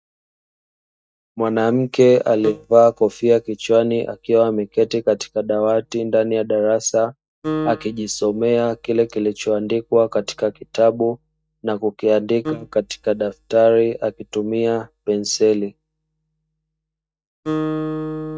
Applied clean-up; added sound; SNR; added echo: neural mask model DeepFilterNet 3.